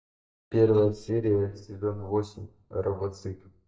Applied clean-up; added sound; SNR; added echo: neural mask model DeepFilterNet 3.